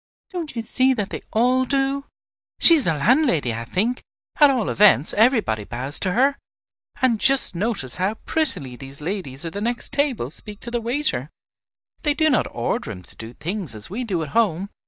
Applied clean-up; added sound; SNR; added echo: neural mask model DeepFilterNet 3.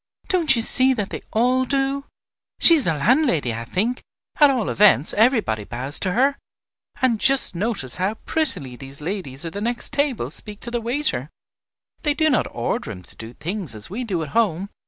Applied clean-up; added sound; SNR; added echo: none; none; none; none.